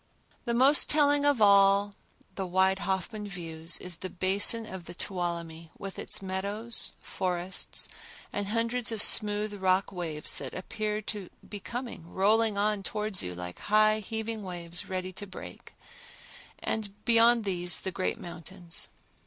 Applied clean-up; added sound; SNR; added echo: none; none; none; none.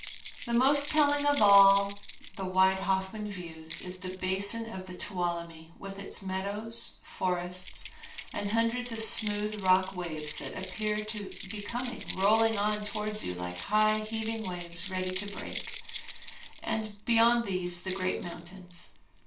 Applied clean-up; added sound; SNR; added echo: none; Keys jangling; 13 dB; reverberation time 0.3 s.